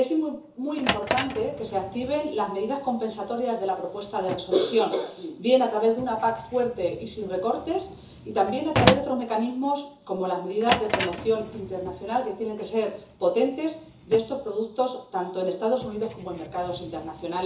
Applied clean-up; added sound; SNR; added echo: none; Drawer open or close; 8 dB; reverberation time 0.7 s.